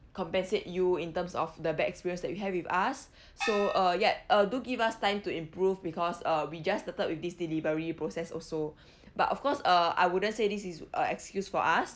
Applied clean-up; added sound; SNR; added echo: none; Gong; 5 dB; none.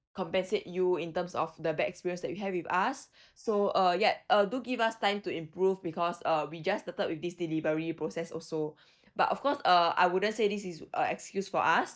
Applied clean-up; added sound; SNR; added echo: neural mask model DeepFilterNet 3.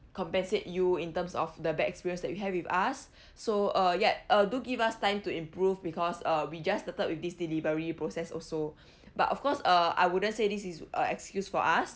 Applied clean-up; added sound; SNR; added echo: none; none; none; none.